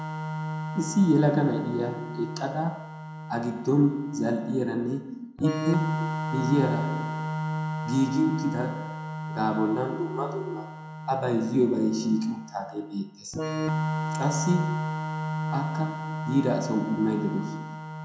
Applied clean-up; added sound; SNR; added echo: none; Organ; 4 dB; reverberation time 0.5 s.